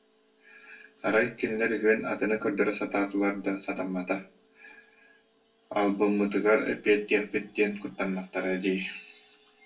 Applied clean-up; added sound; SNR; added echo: none; none; none; reverberation time 0.2 s.